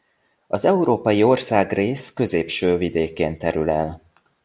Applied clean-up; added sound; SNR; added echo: none; none; none; none.